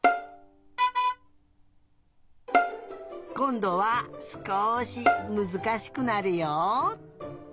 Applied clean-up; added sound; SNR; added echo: none; Bowed string instrument; 3 dB; none.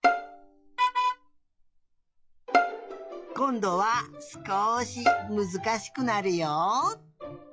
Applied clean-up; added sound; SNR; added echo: classical method log-MMSE.